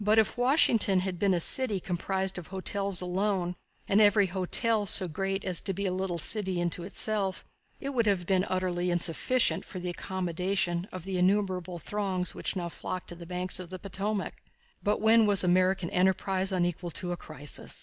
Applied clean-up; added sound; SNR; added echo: none; none; none; none.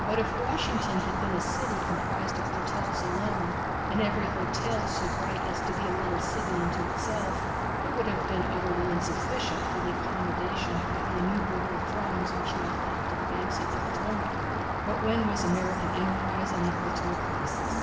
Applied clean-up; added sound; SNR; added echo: none; Rain; -4 dB; reverberation time 1.8 s.